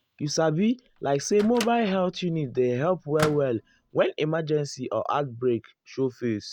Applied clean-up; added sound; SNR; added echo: none; Microwave oven; 13 dB; none.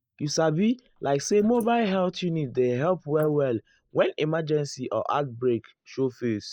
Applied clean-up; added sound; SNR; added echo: neural mask model Resemble Enhance denoiser.